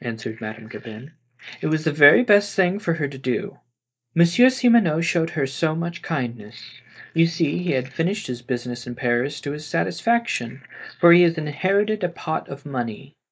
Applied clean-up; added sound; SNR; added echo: neural mask model Resemble Enhance denoiser.